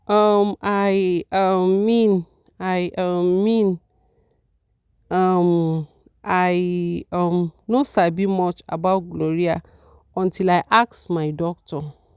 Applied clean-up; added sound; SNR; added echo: none; none; none; none.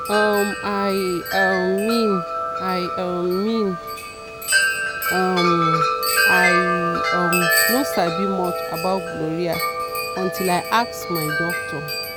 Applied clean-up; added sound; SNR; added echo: none; Wind chime; -1 dB; none.